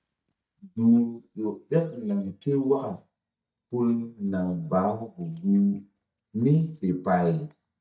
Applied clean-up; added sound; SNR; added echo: neural mask model DeepFilterNet 3.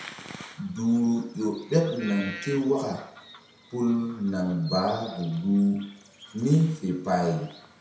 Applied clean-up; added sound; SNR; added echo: none; Bird vocalization, bird call, bird song; 18 dB; reverberation time 0.6 s.